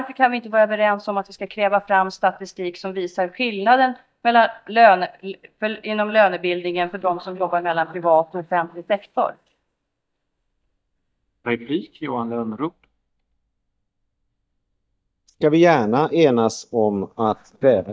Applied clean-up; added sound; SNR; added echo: neural mask model DeepFilterNet 3.